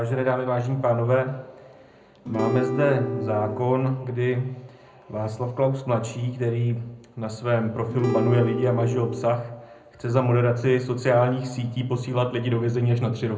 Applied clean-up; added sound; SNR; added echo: none; Acoustic guitar / Strum; 4 dB; reverberation time 0.4 s.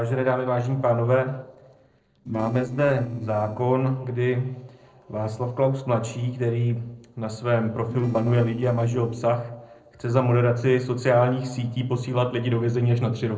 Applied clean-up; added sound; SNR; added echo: neural separator model SepFormer DNS4.